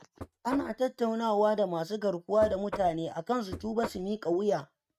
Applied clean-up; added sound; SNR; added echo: neural mask model RNNoise.